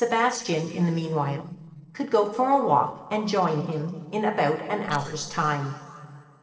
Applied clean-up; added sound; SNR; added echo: neural separator model SepFormer DNS4.